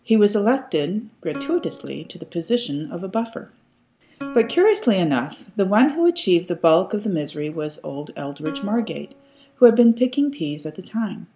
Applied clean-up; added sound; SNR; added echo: none; Plucked string instrument; 20 dB; none.